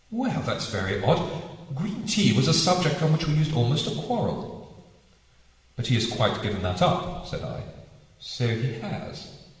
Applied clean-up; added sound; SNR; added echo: none; none; none; reverberation time 1.2 s.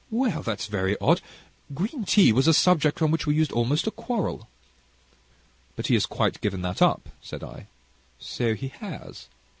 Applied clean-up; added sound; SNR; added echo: none; none; none; none.